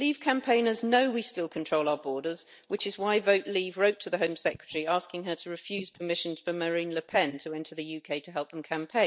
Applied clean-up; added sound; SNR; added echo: neural mask model DeepFilterNet 3.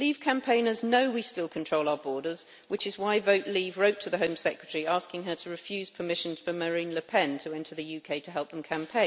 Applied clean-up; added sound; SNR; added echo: none; none; none; none.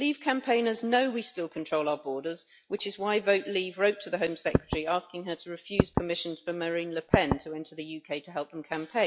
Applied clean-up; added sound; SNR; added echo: classical method log-MMSE.